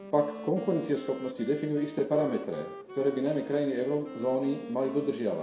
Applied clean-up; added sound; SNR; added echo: none; Wind instrument, woodwind instrument; 14 dB; reverberation time 0.7 s.